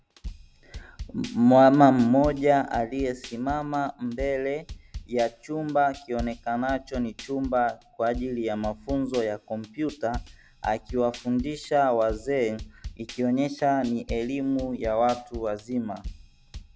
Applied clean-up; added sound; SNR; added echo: none; Drum kit; 16 dB; none.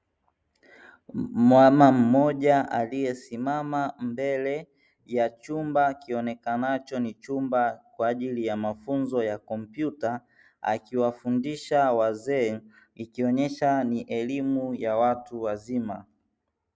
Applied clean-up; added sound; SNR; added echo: none; none; none; none.